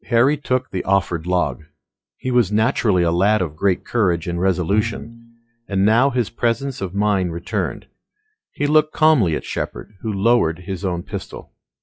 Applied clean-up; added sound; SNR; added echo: classical method log-MMSE.